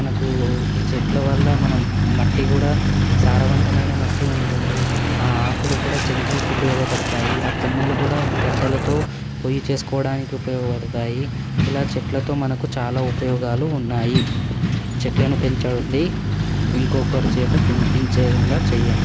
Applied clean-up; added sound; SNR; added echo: none; Truck; -4 dB; none.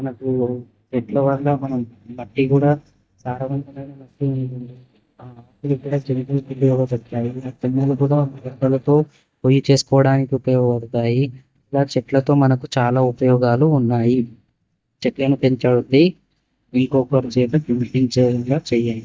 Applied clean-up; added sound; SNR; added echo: neural mask model DeepFilterNet 3.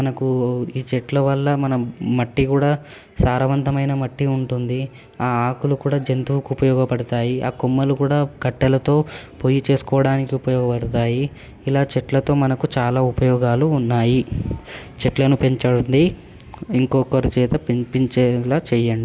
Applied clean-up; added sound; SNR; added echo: none; none; none; none.